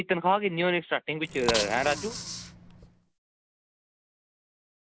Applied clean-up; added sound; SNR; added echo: none; Bicycle; 5 dB; none.